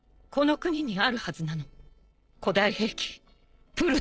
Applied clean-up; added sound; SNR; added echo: neural separator model SepFormer DNS4.